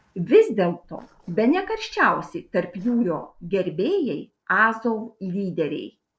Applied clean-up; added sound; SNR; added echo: neural separator model SepFormer DNS4.